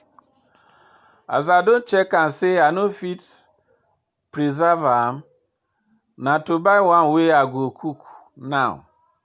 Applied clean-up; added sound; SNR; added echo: none; none; none; none.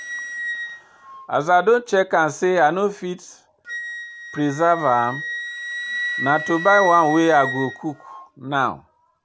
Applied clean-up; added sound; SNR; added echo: none; Wind instrument, woodwind instrument; 10 dB; none.